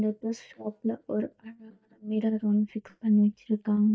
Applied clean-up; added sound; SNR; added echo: neural mask model DeepFilterNet 3.